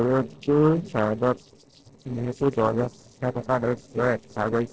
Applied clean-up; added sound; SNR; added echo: neural separator model SepFormer DNS4.